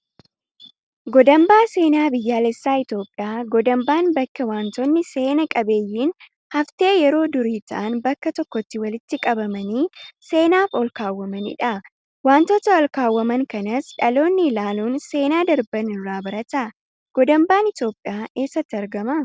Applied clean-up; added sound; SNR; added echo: none; none; none; none.